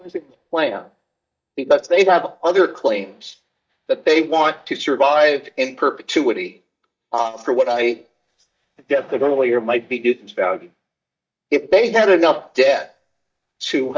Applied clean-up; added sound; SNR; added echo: neural mask model DeepFilterNet 3.